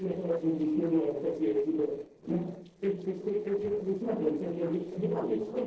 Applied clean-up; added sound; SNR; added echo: neural separator model SepFormer DNS4.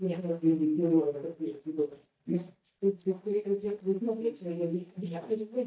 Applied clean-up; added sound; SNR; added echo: neural mask model DeepFilterNet 3.